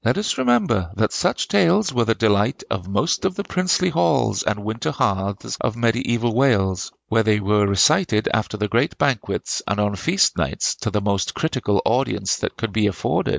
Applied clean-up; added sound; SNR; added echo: none; none; none; none.